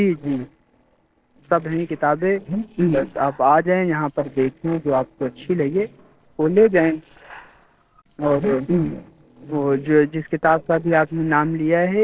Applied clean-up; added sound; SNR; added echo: neural separator model SepFormer DNS4.